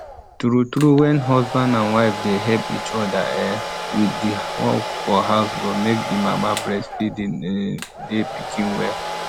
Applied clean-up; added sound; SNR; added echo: none; Domestic sounds, home sounds; 8 dB; none.